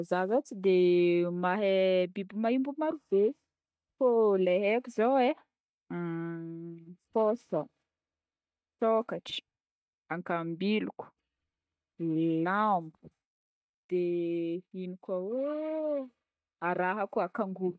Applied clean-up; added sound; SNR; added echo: neural mask model DeepFilterNet 3.